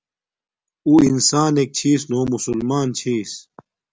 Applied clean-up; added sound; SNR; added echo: none; none; none; none.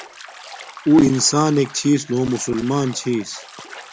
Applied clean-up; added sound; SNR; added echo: none; Bathtub (filling or washing); 18 dB; none.